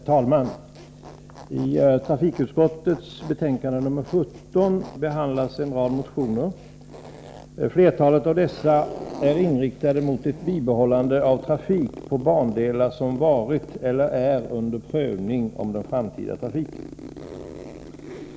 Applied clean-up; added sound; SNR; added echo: none; Zipper (clothing); 18 dB; none.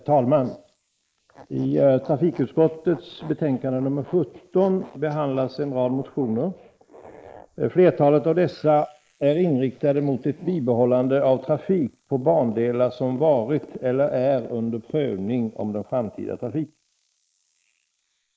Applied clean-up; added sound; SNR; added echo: neural mask model Resemble Enhance denoiser.